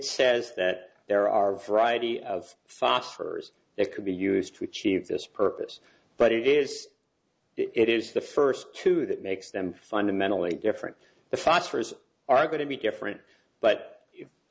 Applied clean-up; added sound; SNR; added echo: none; none; none; none.